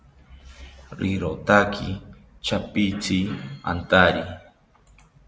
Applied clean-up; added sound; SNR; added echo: none; none; none; none.